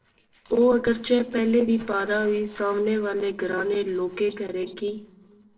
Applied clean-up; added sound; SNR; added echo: neural separator model SepFormer DNS4.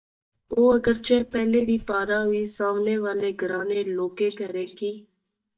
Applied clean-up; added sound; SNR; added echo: neural mask model DeepFilterNet 3.